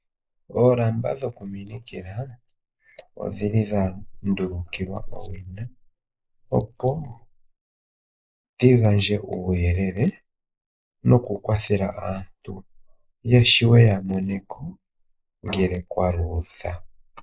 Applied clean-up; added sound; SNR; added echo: neural mask model Resemble Enhance denoiser.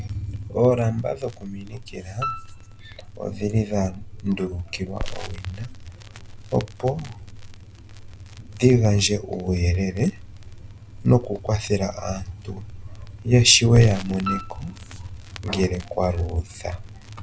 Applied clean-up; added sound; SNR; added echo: none; Piano + Crackle; 13 dB; none.